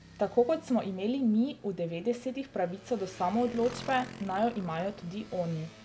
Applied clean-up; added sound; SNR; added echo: none; Motorcycle; 17 dB; none.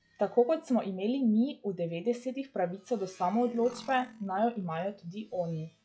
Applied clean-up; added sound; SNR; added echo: classical method log-MMSE.